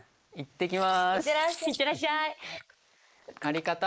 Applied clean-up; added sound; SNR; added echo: neural mask model Resemble Enhance denoiser.